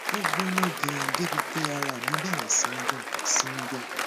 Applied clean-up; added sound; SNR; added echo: none; Applause; -2 dB; none.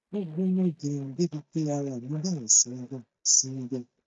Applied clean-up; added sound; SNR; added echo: neural mask model DeepFilterNet 3.